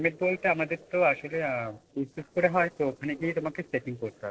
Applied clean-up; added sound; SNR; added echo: neural separator model SepFormer DNS4.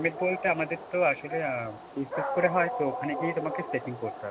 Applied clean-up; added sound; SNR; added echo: none; Dog; 6 dB; none.